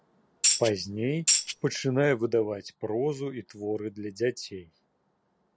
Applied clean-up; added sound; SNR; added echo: none; Tambourine; -3 dB; none.